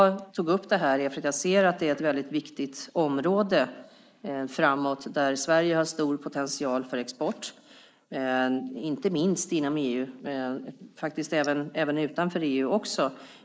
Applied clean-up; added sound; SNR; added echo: neural mask model Resemble Enhance denoiser.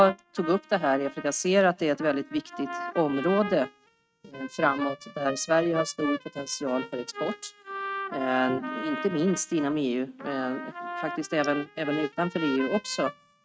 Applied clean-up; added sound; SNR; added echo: neural mask model RNNoise.